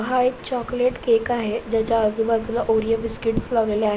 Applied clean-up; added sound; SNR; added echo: none; none; none; none.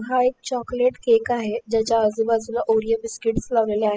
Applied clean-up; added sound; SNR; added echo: classical method spectral subtraction.